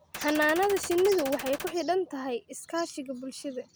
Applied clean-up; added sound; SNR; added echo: none; Gunshot, gunfire; 10 dB; none.